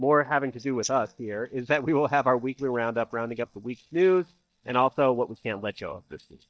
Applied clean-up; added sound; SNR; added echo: neural mask model DeepFilterNet 3.